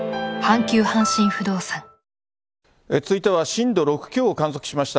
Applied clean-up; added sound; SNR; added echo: none; none; none; none.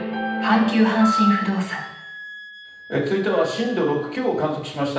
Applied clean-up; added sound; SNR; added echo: none; Wind instrument, woodwind instrument; 19 dB; reverberation time 0.9 s.